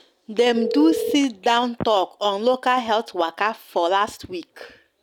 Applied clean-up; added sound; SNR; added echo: none; Telephone; 11 dB; none.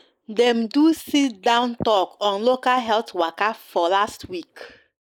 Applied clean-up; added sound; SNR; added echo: neural mask model Resemble Enhance denoiser.